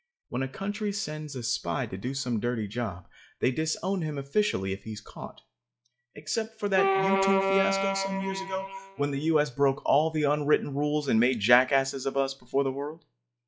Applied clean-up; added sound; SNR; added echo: classical method log-MMSE.